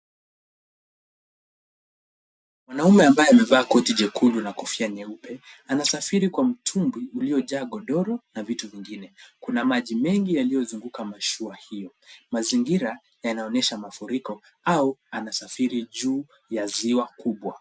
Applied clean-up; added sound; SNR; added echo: none; none; none; none.